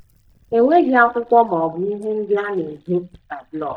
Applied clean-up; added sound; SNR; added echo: neural mask model DeepFilterNet 3.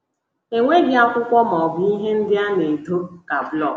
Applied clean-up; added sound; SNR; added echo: none; none; none; none.